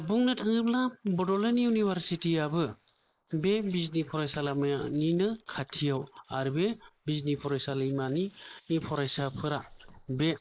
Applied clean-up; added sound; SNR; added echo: neural mask model Resemble Enhance denoiser.